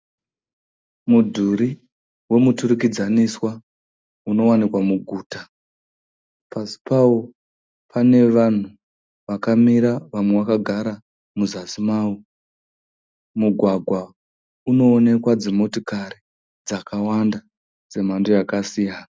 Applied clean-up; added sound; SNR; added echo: none; none; none; none.